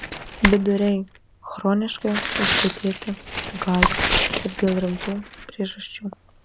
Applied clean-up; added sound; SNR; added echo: none; Tearing + Typing; 2 dB; none.